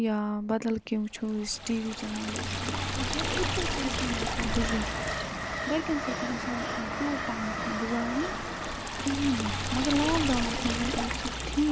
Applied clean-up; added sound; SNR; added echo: none; Liquid + Train; 1 dB; none.